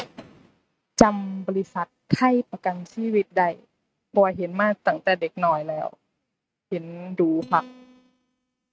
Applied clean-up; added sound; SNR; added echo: neural mask model RNNoise.